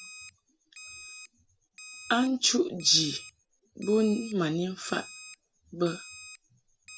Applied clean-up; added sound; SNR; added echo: none; Alarm; 17 dB; none.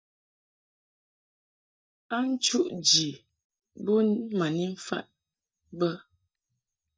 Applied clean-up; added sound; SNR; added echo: neural mask model DeepFilterNet 3.